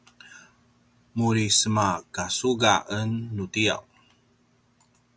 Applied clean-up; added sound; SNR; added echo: none; none; none; none.